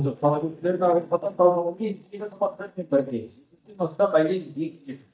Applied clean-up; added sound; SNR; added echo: neural mask model DeepFilterNet 3.